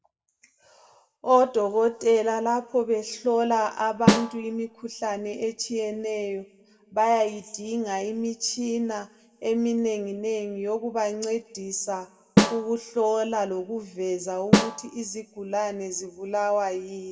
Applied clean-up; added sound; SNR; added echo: none; Snare drum; -1 dB; reverberation time 0.9 s.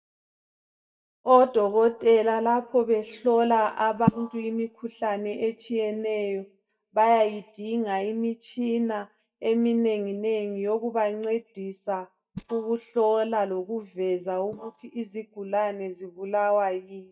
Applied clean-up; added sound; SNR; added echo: neural mask model DeepFilterNet 3.